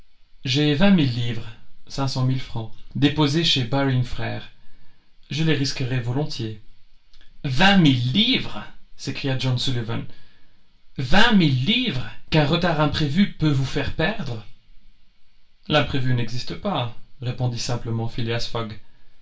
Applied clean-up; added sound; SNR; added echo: none; none; none; reverberation time 0.3 s.